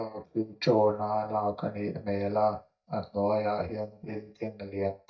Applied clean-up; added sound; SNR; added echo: neural mask model DeepFilterNet 3.